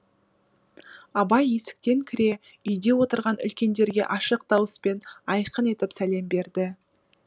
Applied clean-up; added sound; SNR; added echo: none; none; none; none.